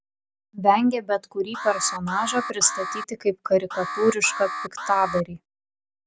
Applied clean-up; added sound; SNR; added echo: none; Alarm; 8 dB; none.